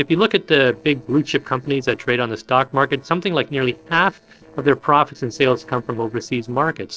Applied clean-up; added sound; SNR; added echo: neural separator model SepFormer DNS4.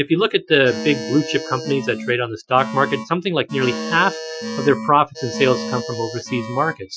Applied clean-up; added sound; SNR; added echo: classical method Wiener filter.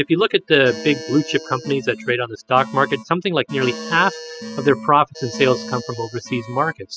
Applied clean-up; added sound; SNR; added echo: classical method spectral subtraction.